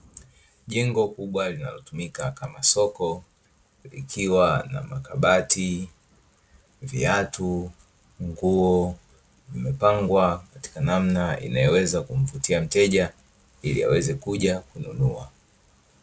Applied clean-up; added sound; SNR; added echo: none; none; none; none.